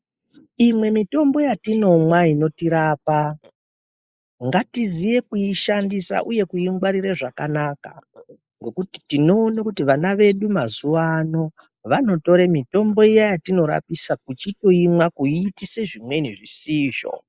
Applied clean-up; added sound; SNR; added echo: neural mask model Resemble Enhance denoiser.